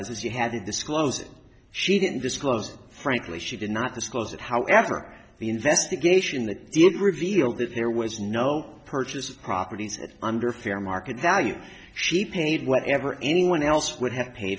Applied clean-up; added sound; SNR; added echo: none; none; none; none.